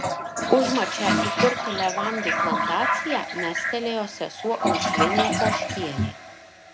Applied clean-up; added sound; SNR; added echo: none; Toilet flush; -2 dB; none.